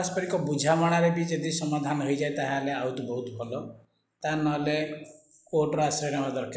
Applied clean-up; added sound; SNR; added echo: neural mask model Resemble Enhance denoiser.